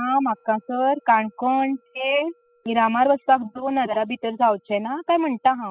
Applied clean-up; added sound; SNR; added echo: classical method spectral subtraction.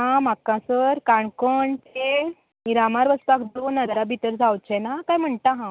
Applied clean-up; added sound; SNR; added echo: none; none; none; none.